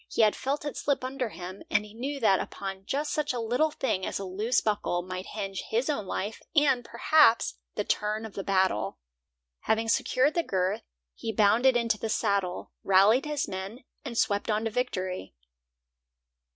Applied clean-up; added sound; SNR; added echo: none; none; none; none.